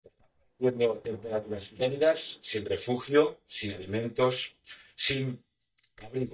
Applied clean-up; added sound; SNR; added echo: neural mask model DeepFilterNet 3.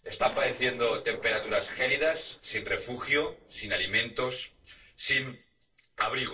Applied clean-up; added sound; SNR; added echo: neural separator model SepFormer DNS4.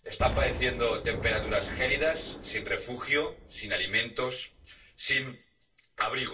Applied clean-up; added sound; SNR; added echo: none; Explosion; 8 dB; reverberation time 0.2 s.